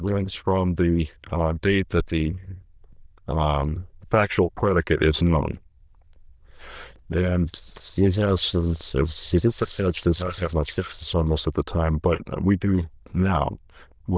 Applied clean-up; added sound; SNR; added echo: neural diffusion model UNIVERSE++.